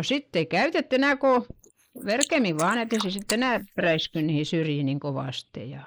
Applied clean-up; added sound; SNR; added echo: neural mask model Resemble Enhance denoiser.